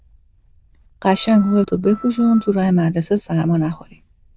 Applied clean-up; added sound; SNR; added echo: neural diffusion model UNIVERSE++.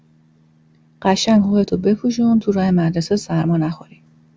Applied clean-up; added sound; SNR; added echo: none; none; none; none.